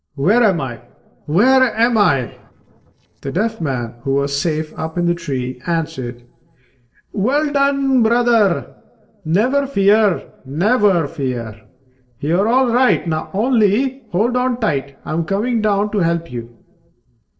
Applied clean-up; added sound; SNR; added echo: neural separator model SepFormer DNS4.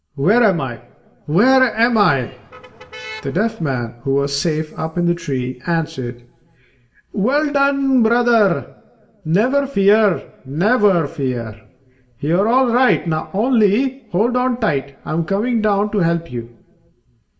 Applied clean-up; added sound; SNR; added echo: none; Motor vehicle (road); 19 dB; reverberation time 0.7 s.